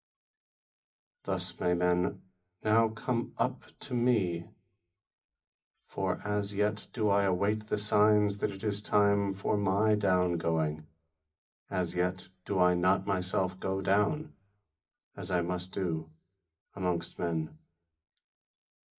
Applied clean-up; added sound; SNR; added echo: none; none; none; reverberation time 0.4 s.